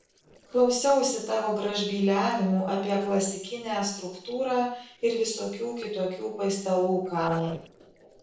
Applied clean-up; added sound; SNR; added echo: neural separator model SepFormer DNS4.